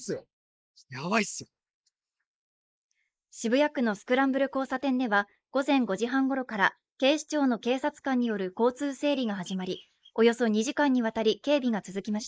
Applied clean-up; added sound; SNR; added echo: neural mask model Resemble Enhance denoiser.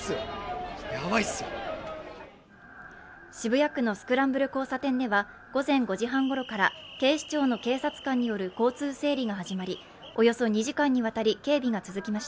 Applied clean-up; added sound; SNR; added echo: none; none; none; none.